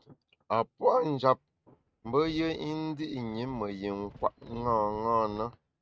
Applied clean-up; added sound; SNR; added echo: neural mask model RNNoise.